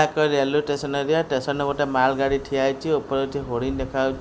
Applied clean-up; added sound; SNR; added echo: none; none; none; none.